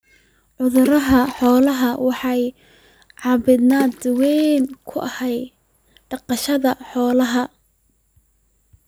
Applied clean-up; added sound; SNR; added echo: none; Water / Splash, splatter; 18 dB; none.